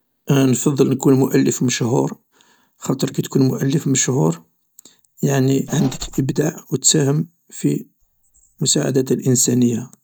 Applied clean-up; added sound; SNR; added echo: neural mask model DeepFilterNet 3.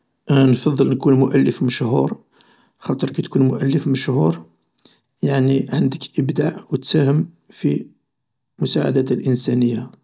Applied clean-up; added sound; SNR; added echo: none; none; none; none.